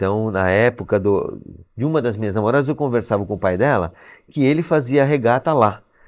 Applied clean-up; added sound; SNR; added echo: neural mask model Resemble Enhance denoiser.